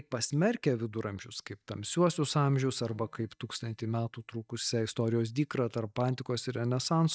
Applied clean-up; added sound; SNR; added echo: neural mask model DeepFilterNet 3.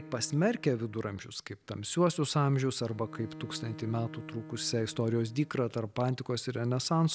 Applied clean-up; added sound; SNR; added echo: none; Bowed string instrument; 18 dB; none.